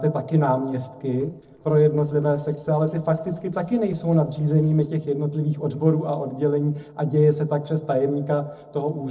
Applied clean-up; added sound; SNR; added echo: neural separator model SepFormer DNS4.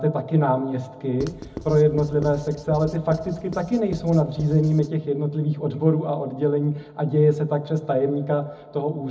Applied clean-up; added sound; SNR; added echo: none; Writing; 15 dB; reverberation time 0.4 s.